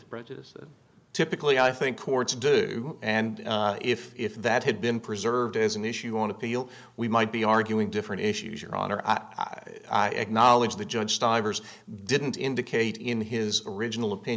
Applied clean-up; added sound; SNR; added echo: none; none; none; none.